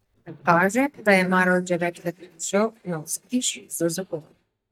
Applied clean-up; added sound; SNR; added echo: neural mask model DeepFilterNet 3.